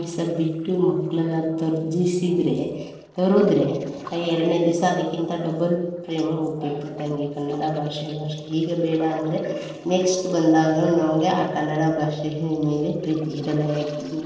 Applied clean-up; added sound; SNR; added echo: neural separator model SepFormer DNS4.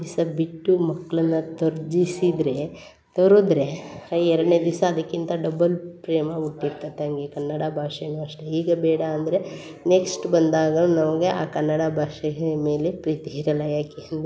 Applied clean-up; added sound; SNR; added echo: none; none; none; none.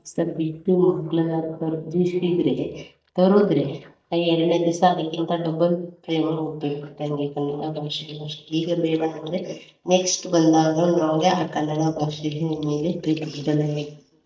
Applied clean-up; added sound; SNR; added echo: neural mask model DeepFilterNet 3.